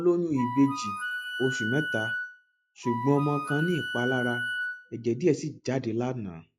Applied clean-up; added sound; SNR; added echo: classical method log-MMSE.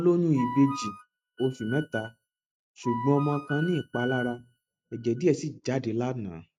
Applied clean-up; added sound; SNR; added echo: neural mask model RNNoise.